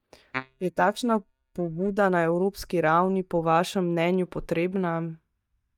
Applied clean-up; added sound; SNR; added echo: neural mask model DeepFilterNet 3.